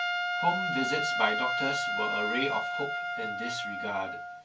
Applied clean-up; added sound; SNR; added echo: none; Trumpet; -2 dB; reverberation time 0.2 s.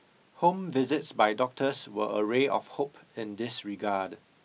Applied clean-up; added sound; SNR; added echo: none; none; none; none.